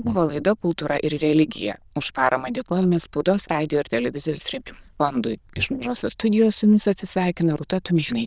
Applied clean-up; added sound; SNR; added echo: neural diffusion model UNIVERSE++.